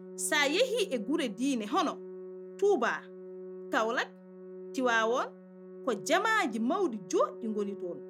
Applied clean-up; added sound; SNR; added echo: none; Organ; 14 dB; none.